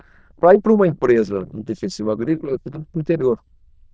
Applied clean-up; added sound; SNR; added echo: neural diffusion model UNIVERSE++.